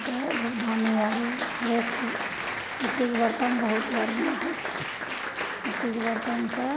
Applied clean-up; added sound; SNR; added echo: none; Applause; 3 dB; none.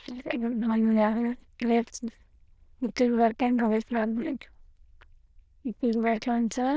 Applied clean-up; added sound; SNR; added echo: neural diffusion model UNIVERSE++.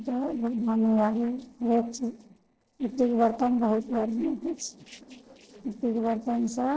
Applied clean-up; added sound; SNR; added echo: neural separator model SepFormer DNS4.